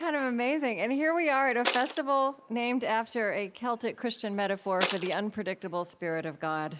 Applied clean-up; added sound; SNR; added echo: none; Shatter; -5 dB; none.